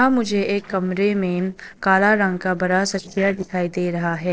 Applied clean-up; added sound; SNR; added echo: neural separator model SepFormer DNS4.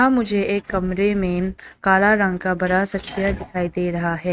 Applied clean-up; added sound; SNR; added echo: neural mask model RNNoise.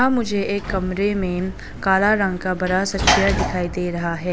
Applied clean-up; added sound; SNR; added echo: none; Sliding door / Slam; 6 dB; none.